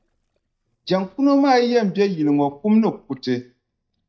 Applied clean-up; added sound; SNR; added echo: neural mask model DeepFilterNet 3.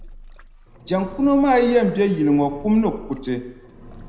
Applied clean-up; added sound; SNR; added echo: none; Engine; 19 dB; reverberation time 0.8 s.